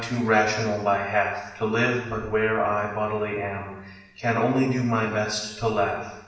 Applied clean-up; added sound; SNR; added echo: none; none; none; reverberation time 1.0 s.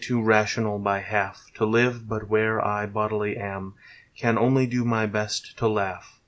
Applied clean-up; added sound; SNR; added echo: none; none; none; none.